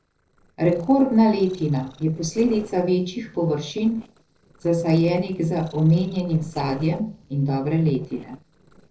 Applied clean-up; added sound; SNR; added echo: neural separator model SepFormer DNS4.